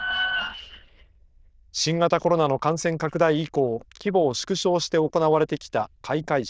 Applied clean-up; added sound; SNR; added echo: neural diffusion model UNIVERSE++.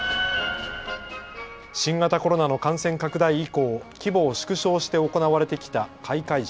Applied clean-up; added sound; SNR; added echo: none; none; none; none.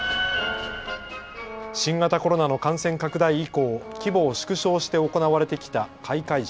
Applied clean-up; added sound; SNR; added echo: none; Brass instrument; 16 dB; none.